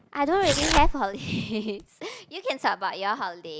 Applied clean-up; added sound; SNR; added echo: none; Tearing; 0 dB; none.